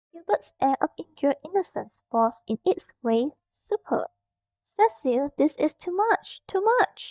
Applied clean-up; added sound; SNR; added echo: neural mask model DeepFilterNet 3.